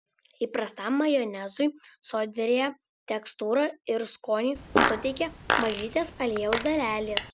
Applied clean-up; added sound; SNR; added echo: none; Fart; 1 dB; none.